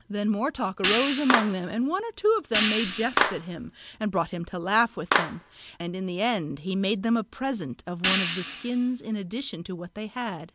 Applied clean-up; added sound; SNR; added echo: none; Clapping + Hi-hat; -1 dB; none.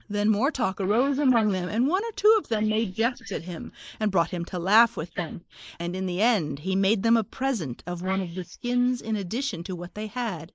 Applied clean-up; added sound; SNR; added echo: neural mask model Resemble Enhance denoiser.